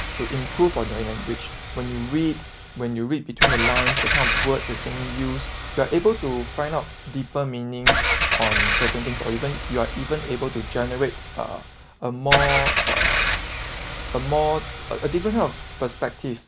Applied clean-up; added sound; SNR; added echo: none; Engine / Car; 0 dB; none.